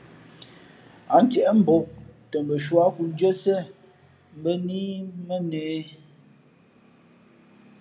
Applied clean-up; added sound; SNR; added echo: none; none; none; none.